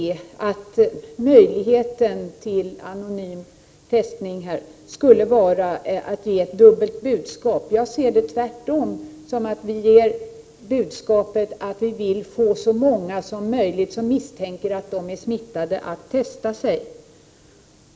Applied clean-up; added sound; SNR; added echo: none; none; none; none.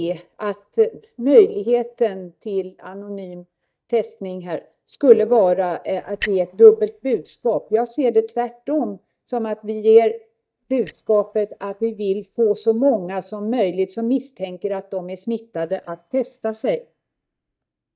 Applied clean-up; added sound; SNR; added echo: neural mask model DeepFilterNet 3.